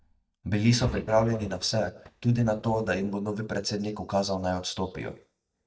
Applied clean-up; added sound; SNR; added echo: neural mask model DeepFilterNet 3.